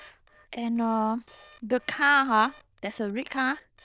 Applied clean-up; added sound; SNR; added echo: neural diffusion model UNIVERSE++.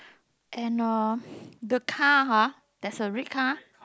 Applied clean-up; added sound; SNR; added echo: none; none; none; none.